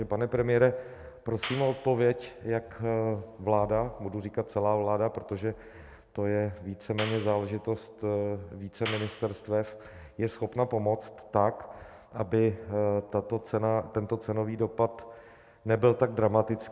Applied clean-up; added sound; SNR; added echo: none; Clapping; 10 dB; none.